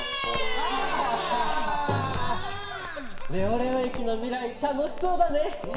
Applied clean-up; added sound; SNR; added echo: none; Crackle; 3 dB; reverberation time 1.6 s.